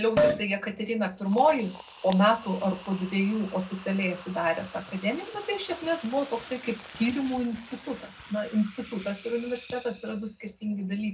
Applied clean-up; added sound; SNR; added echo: none; Liquid; 8 dB; reverberation time 0.3 s.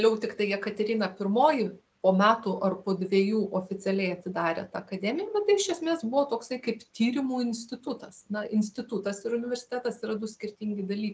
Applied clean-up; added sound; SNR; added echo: none; none; none; none.